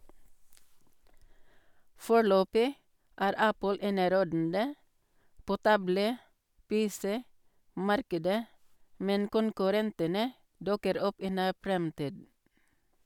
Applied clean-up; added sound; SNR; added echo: none; none; none; none.